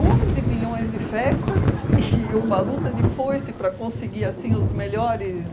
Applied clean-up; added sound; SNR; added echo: none; Thunder / Rain; -3 dB; none.